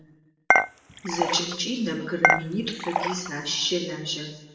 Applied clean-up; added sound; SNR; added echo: none; Dishes, pots, and pans / Chink, clink; -4 dB; reverberation time 1.0 s.